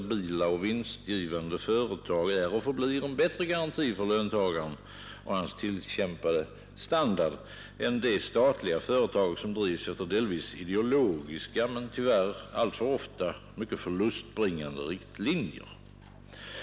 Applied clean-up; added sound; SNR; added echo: none; none; none; none.